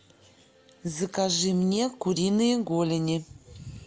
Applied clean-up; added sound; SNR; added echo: none; none; none; none.